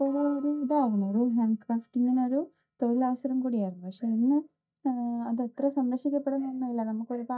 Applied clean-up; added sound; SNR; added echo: neural mask model DeepFilterNet 3.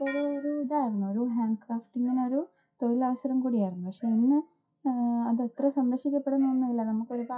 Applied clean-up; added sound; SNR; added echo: classical method WPE with log-MMSE.